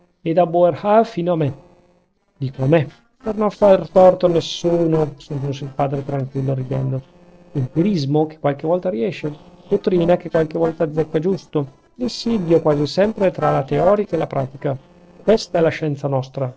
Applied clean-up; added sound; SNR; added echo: neural separator model SepFormer DNS4.